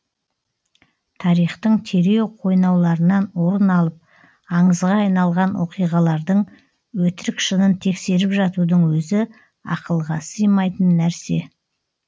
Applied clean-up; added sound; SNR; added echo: none; none; none; none.